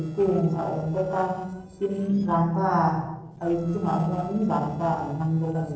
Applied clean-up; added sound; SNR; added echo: neural separator model SepFormer DNS4.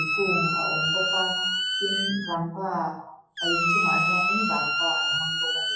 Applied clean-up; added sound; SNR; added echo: classical method WPE with log-MMSE.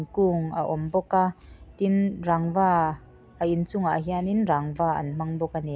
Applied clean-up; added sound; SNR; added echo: none; none; none; none.